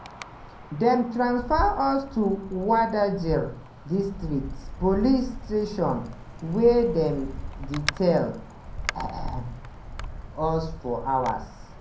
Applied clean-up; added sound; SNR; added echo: none; Wind; 10 dB; reverberation time 0.6 s.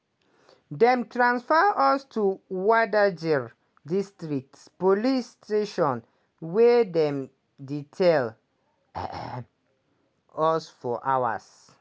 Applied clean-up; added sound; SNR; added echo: none; none; none; none.